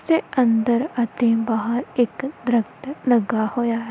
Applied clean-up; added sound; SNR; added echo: none; none; none; none.